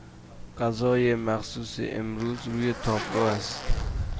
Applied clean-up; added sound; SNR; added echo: none; Zipper (clothing); 11 dB; none.